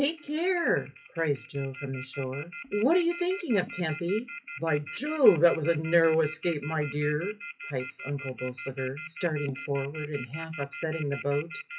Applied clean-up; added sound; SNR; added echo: classical method WPE with log-MMSE.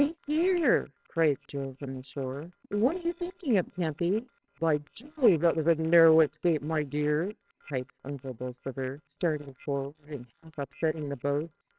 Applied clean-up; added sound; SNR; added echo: neural separator model SepFormer WHAMR!.